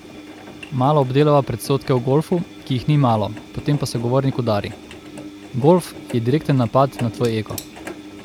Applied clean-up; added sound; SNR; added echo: none; Engine; 16 dB; none.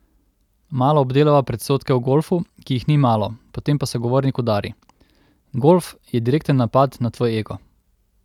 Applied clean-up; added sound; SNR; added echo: none; none; none; none.